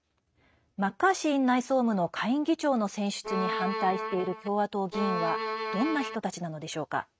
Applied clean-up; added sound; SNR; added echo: neural mask model RNNoise.